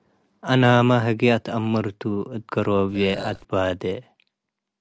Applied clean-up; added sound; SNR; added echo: none; Burping, eructation; 12 dB; none.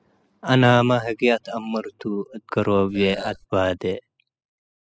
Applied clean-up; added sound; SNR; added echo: classical method spectral subtraction.